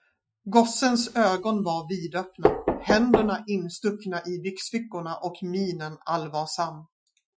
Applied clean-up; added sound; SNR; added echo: classical method Wiener filter.